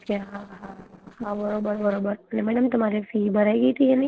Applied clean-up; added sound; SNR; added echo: neural separator model SepFormer DNS4.